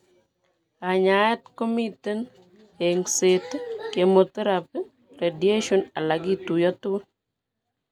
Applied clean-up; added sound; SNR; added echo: none; none; none; none.